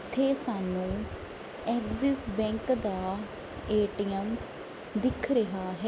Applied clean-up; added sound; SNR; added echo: none; none; none; none.